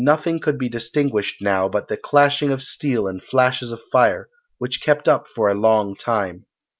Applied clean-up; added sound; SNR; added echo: none; none; none; none.